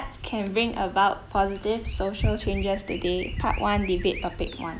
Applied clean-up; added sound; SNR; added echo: none; Chirp, tweet; 19 dB; none.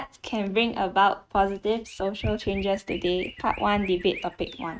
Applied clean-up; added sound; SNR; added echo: neural mask model RNNoise.